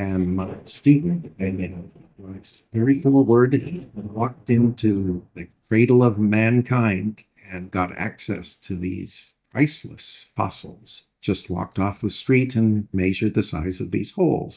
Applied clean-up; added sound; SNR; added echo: neural mask model DeepFilterNet 3.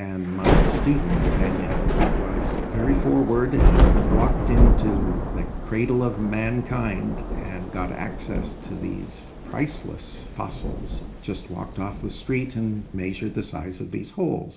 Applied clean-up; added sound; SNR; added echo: none; Thunder / Rain; -4 dB; reverberation time 0.4 s.